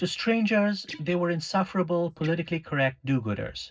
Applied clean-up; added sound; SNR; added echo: neural separator model SepFormer DNS4.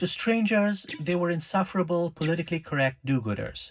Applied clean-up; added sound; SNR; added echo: none; Guitar; 20 dB; reverberation time 0.4 s.